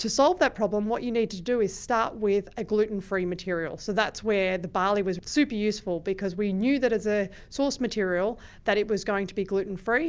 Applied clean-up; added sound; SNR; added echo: none; none; none; none.